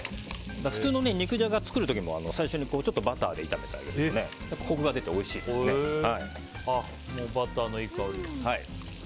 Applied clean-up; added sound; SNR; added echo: none; none; none; none.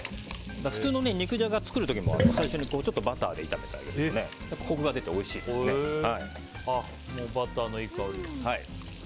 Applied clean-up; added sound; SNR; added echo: none; Sink (filling or washing); 1 dB; none.